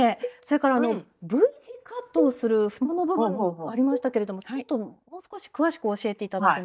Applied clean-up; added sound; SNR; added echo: neural mask model DeepFilterNet 3.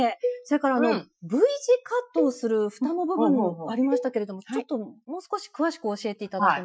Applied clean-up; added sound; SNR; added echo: classical method Wiener filter.